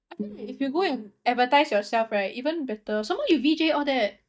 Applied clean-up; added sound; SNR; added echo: neural mask model DeepFilterNet 3.